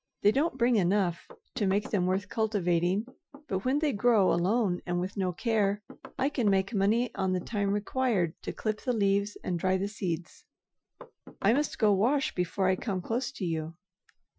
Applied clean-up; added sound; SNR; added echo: classical method Wiener filter.